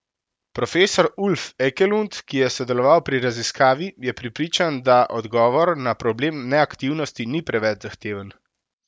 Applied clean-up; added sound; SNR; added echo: none; none; none; none.